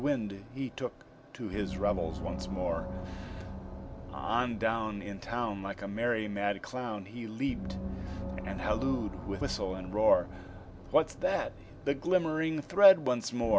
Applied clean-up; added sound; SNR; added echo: none; Gong; 10 dB; none.